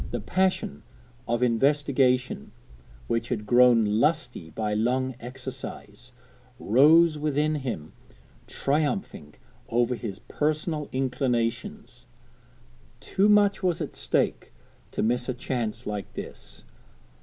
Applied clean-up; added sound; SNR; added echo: none; none; none; none.